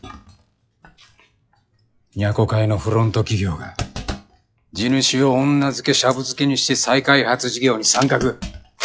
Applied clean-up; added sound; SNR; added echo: classical method log-MMSE.